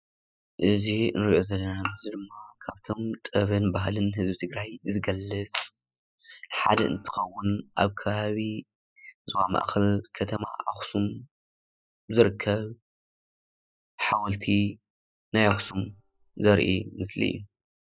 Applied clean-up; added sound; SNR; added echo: classical method spectral subtraction.